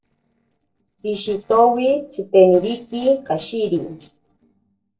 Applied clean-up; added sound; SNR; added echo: neural separator model SepFormer DNS4.